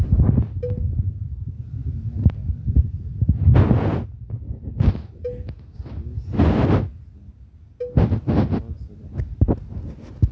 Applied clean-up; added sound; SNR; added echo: none; Cowbell; 19 dB; none.